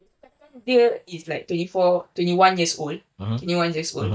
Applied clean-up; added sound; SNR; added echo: neural mask model DeepFilterNet 3.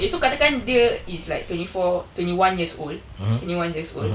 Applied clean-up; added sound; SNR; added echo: none; Sink (filling or washing) / Water; 19 dB; none.